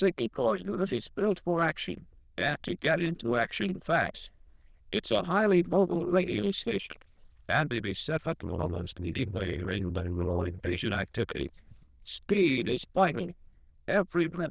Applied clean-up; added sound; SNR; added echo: neural diffusion model UNIVERSE++.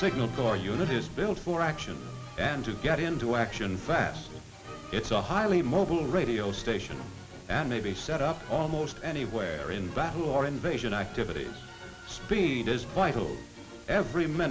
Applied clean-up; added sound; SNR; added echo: none; none; none; none.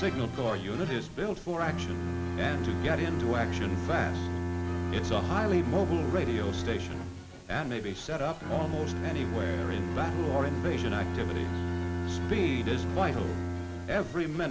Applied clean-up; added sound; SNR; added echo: none; Bowed string instrument; 1 dB; none.